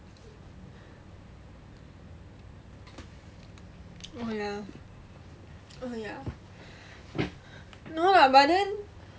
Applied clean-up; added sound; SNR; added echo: none; none; none; none.